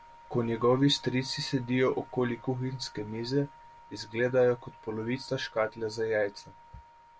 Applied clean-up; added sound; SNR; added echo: none; none; none; none.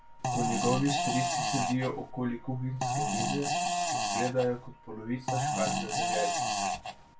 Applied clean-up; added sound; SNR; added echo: none; Fart; -3 dB; reverberation time 0.2 s.